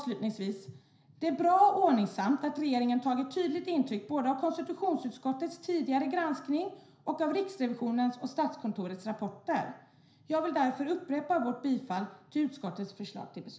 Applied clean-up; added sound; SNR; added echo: none; none; none; reverberation time 0.5 s.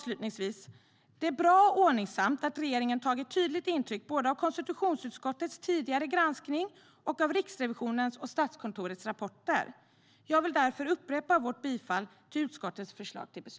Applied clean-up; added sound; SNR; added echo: none; none; none; none.